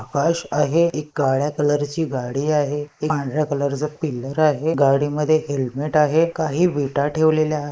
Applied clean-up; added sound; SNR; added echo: neural mask model Resemble Enhance denoiser.